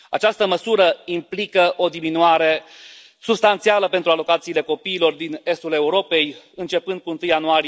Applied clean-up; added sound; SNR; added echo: none; none; none; none.